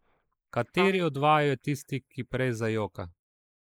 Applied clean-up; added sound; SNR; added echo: neural mask model Resemble Enhance denoiser.